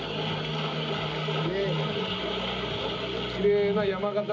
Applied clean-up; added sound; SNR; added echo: none; none; none; reverberation time 0.4 s.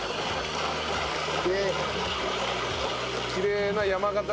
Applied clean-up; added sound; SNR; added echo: none; none; none; none.